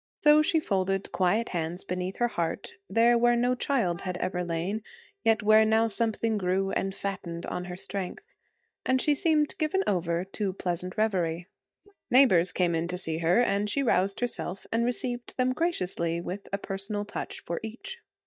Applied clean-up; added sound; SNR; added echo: neural mask model DeepFilterNet 3.